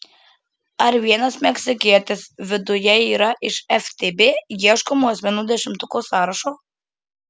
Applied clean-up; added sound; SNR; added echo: none; none; none; none.